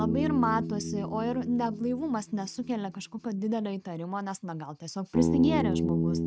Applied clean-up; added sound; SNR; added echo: neural mask model RNNoise.